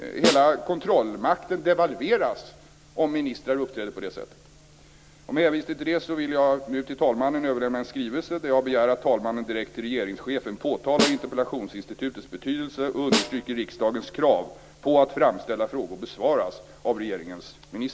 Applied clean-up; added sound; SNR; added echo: none; Snare drum; 4 dB; none.